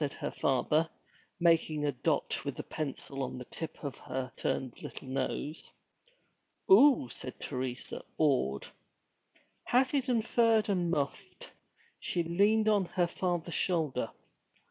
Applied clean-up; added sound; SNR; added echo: none; none; none; none.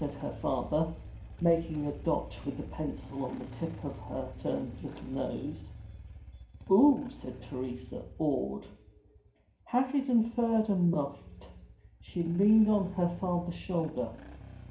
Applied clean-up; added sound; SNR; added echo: none; Engine starting / Motorcycle; 15 dB; reverberation time 0.5 s.